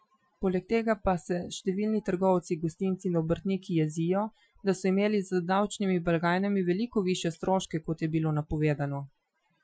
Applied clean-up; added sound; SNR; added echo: classical method Wiener filter.